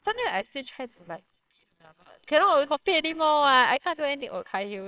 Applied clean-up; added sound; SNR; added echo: neural separator model SepFormer WHAMR!.